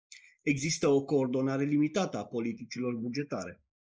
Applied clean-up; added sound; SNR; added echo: neural mask model Resemble Enhance denoiser.